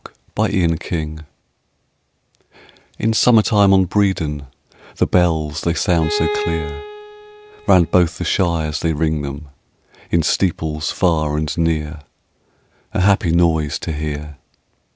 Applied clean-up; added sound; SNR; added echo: none; Bowed string instrument; 8 dB; none.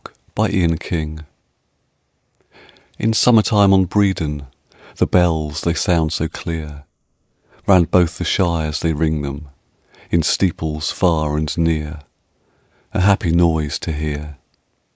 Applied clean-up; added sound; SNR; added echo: neural mask model Resemble Enhance denoiser.